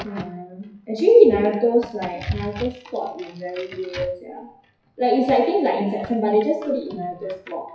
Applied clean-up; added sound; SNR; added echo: classical method WPE with log-MMSE.